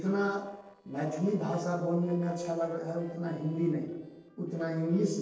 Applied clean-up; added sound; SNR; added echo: neural separator model SepFormer DNS4.